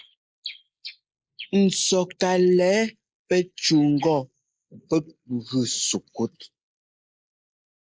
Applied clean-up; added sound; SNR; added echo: neural mask model Resemble Enhance denoiser.